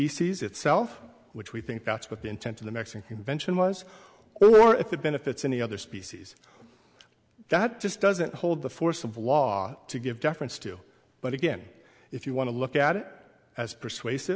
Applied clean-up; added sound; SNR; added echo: none; none; none; none.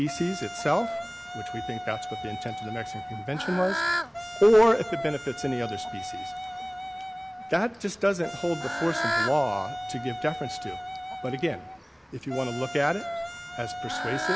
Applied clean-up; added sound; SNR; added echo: none; Bird / Fowl + Wind instrument, woodwind instrument; 6 dB; none.